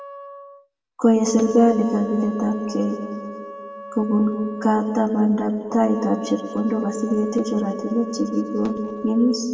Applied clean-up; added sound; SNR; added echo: none; Wind instrument, woodwind instrument; 16 dB; reverberation time 1.9 s.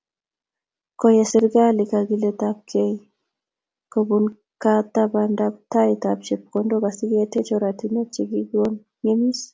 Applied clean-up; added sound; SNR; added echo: none; none; none; none.